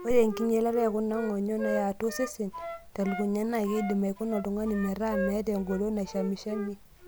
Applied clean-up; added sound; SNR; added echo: none; Wind instrument, woodwind instrument; 11 dB; none.